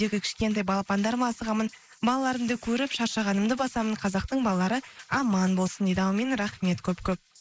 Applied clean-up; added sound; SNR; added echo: neural mask model Resemble Enhance denoiser.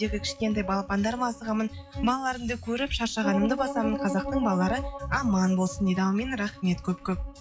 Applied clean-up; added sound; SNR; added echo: classical method log-MMSE.